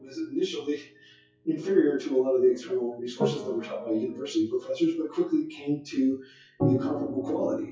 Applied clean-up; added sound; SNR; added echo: classical method WPE with log-MMSE.